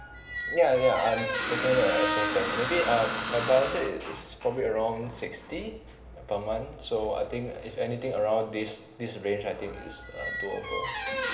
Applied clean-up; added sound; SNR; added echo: none; Squeak; 5 dB; reverberation time 1.1 s.